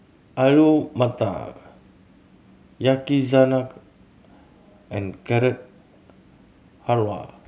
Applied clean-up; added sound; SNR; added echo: none; none; none; none.